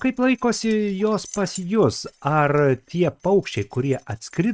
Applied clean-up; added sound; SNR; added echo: neural mask model RNNoise.